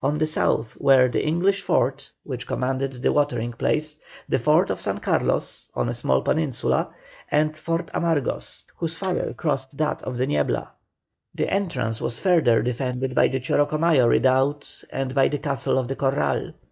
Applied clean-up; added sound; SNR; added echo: neural mask model DeepFilterNet 3.